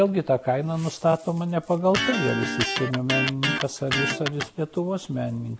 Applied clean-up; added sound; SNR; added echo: none; Electric guitar; 2 dB; none.